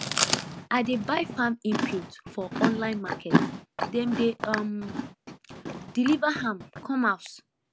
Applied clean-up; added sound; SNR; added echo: none; Chewing, mastication; 2 dB; none.